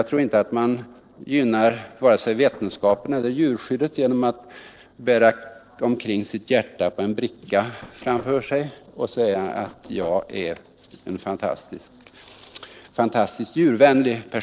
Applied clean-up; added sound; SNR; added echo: neural separator model SepFormer DNS4.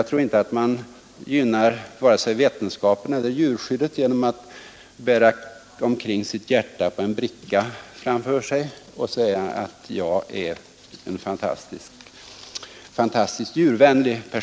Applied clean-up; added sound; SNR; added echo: none; none; none; none.